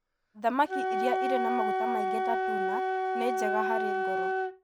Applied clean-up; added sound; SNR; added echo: none; Wind instrument, woodwind instrument; -4 dB; none.